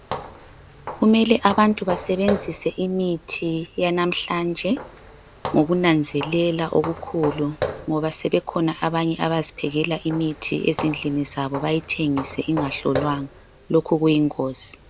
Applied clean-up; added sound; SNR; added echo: none; Walk, footsteps; 13 dB; none.